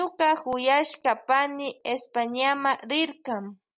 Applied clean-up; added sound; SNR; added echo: none; none; none; none.